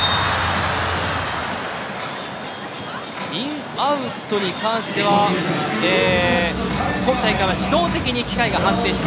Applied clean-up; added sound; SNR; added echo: none; none; none; none.